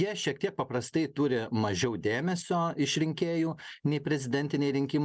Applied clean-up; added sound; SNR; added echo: none; none; none; none.